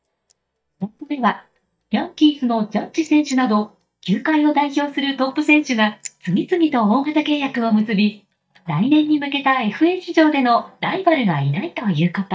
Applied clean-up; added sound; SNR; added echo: neural mask model DeepFilterNet 3.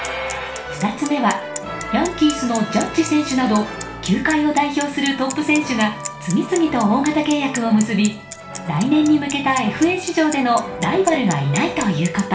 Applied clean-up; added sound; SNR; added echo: none; Bicycle; 17 dB; reverberation time 0.5 s.